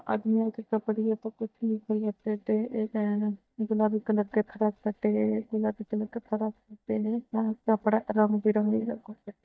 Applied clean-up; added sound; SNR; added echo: neural mask model DeepFilterNet 3.